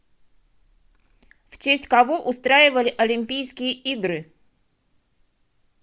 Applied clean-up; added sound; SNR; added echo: none; none; none; none.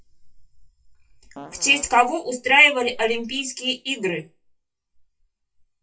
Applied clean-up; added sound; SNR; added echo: classical method WPE with log-MMSE.